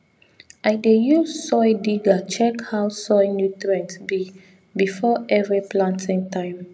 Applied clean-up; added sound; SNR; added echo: none; none; none; none.